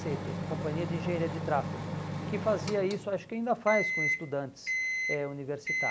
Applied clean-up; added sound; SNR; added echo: none; Microwave oven; 2 dB; none.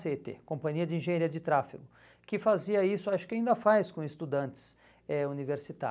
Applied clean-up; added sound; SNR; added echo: none; none; none; none.